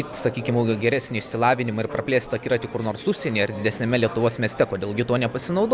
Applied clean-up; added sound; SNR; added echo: none; Brass instrument; 19 dB; none.